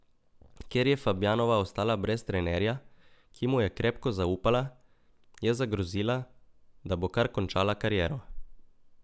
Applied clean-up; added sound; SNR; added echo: none; none; none; none.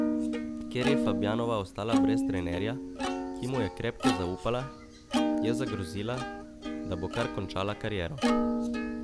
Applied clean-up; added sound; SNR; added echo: none; Plucked string instrument; -3 dB; none.